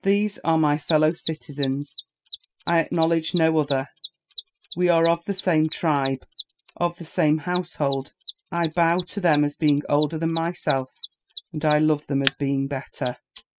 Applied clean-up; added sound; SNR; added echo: classical method spectral subtraction.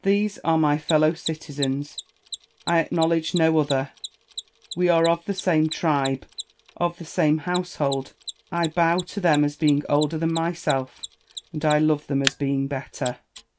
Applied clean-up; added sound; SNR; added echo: none; Mechanisms; 14 dB; none.